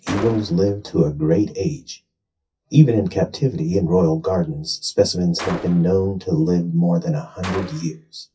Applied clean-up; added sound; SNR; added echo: classical method WPE with log-MMSE.